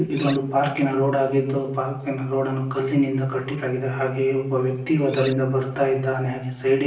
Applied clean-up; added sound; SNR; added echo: none; Cutlery, silverware; 15 dB; reverberation time 0.8 s.